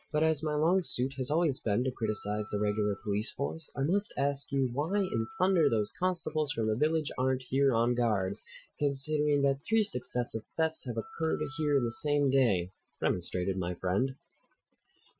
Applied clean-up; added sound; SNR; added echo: classical method Wiener filter.